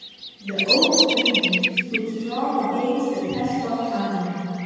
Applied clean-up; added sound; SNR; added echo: none; Bird vocalization, bird call, bird song; 2 dB; reverberation time 2.1 s.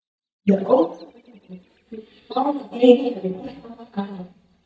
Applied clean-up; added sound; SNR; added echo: neural mask model DeepFilterNet 3.